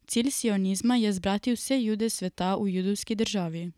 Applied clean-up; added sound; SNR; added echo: none; none; none; none.